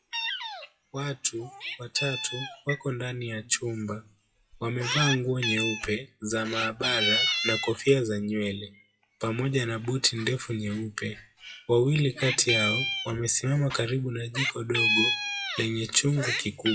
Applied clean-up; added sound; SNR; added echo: classical method WPE with log-MMSE.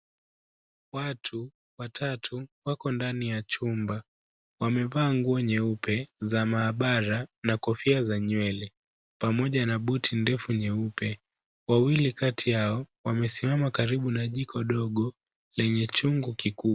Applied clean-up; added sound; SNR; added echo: none; none; none; none.